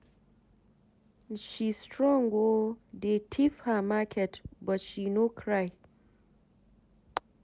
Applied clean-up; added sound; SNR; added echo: none; none; none; none.